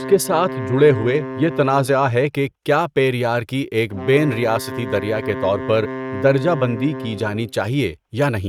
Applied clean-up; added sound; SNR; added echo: neural mask model RNNoise.